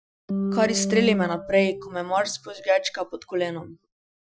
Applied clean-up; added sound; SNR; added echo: classical method Wiener filter.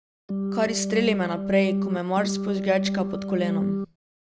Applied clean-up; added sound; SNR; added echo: none; Organ; 0 dB; none.